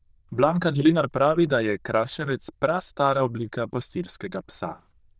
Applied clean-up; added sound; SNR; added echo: neural diffusion model UNIVERSE++.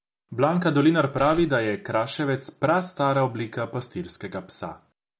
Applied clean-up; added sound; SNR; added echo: none; Tearing; 15 dB; none.